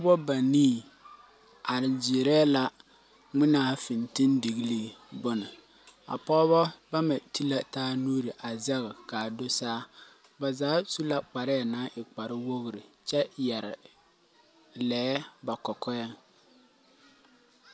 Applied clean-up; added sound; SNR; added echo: none; none; none; none.